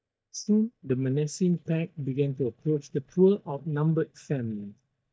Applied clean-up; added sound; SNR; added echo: neural mask model DeepFilterNet 3.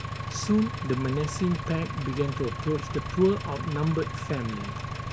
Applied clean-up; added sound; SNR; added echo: none; Engine; 5 dB; none.